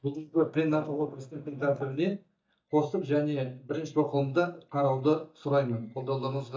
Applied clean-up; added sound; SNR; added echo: neural mask model DeepFilterNet 3.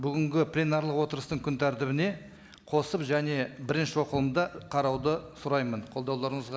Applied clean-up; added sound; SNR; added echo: none; none; none; none.